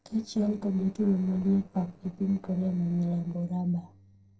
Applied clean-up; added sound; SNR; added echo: neural separator model SepFormer DNS4.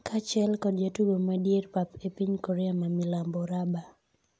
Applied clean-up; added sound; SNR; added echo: none; none; none; none.